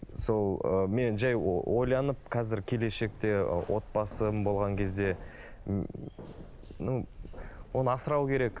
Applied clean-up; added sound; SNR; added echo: none; Keys jangling; 14 dB; none.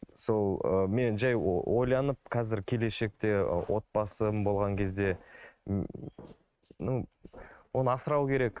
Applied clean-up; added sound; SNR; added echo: neural mask model RNNoise.